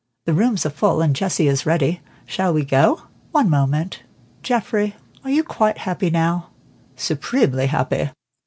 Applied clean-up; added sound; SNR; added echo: none; none; none; none.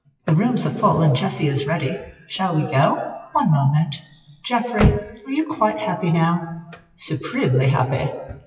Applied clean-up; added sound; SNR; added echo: classical method WPE with log-MMSE.